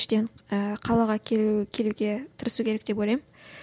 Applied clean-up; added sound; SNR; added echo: none; none; none; none.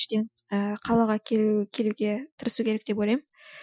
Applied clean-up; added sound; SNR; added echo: classical method Wiener filter.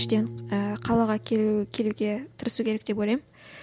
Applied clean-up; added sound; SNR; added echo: none; Piano; 15 dB; none.